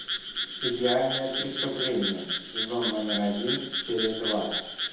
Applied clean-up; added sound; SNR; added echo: none; Frog; 3 dB; reverberation time 0.8 s.